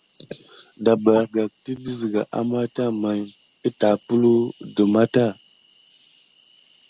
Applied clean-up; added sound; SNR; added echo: none; Frog; 14 dB; none.